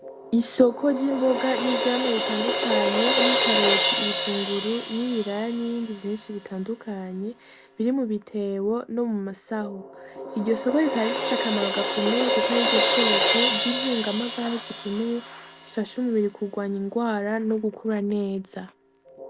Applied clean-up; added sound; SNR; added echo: none; Crash cymbal; 0 dB; none.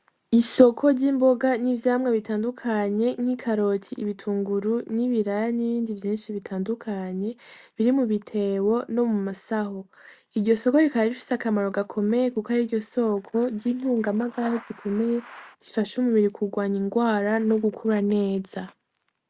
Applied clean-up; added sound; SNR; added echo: none; none; none; none.